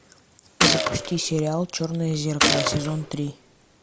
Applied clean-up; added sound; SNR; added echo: none; Gunshot, gunfire; -2 dB; none.